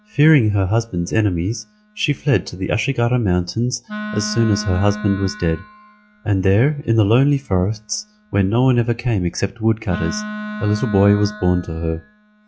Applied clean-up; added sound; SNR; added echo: classical method log-MMSE.